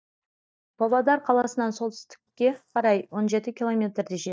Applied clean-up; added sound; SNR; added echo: neural mask model DeepFilterNet 3.